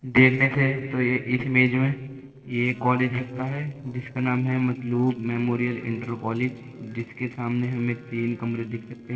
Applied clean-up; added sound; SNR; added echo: neural separator model SepFormer DNS4.